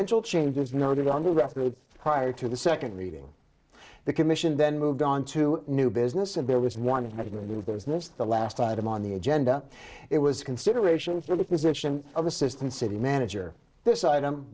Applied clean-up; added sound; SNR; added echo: neural separator model SepFormer DNS4.